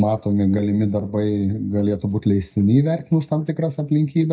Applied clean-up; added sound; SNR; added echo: neural mask model DeepFilterNet 3.